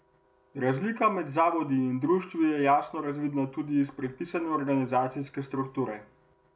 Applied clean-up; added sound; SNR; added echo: none; none; none; none.